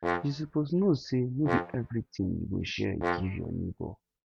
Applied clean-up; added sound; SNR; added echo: neural mask model RNNoise.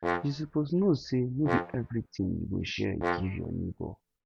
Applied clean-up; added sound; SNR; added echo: none; Brass instrument; 6 dB; none.